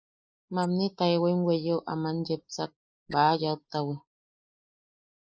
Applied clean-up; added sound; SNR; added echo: neural mask model Resemble Enhance denoiser.